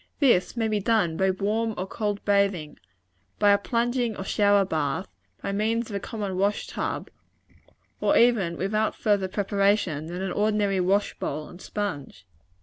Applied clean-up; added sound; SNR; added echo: none; none; none; none.